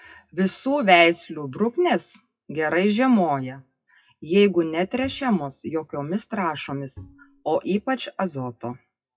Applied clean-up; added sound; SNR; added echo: classical method WPE with log-MMSE.